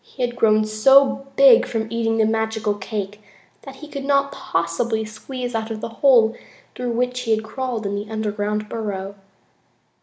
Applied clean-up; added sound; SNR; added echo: none; none; none; none.